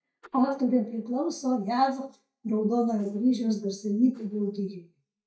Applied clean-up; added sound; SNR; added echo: neural mask model DeepFilterNet 3.